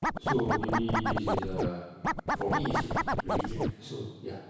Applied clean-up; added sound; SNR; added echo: none; Scratching (performance technique); -4 dB; reverberation time 1.1 s.